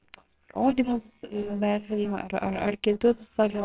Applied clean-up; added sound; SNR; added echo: neural separator model SepFormer WHAMR!.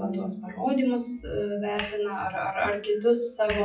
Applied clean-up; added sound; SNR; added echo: classical method WPE with log-MMSE.